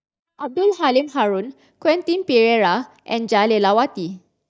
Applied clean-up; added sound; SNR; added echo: neural mask model DeepFilterNet 3.